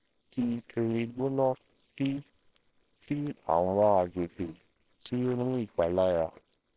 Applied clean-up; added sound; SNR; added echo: neural separator model SepFormer WHAMR!.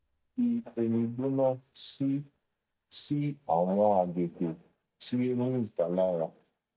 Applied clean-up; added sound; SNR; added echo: neural mask model DeepFilterNet 3.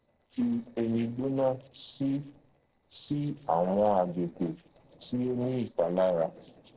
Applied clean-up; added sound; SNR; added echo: neural separator model SepFormer DNS4.